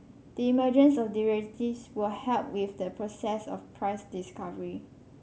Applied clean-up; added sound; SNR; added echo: none; none; none; none.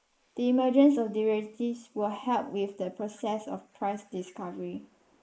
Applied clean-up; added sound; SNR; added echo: neural mask model Resemble Enhance denoiser.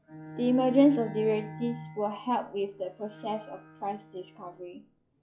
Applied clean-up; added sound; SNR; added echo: classical method log-MMSE.